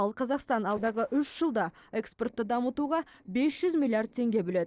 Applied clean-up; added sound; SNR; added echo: neural separator model SepFormer DNS4.